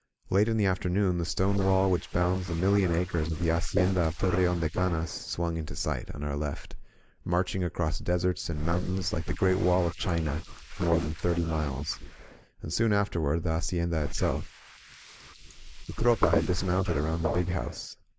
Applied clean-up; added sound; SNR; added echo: neural mask model Resemble Enhance denoiser.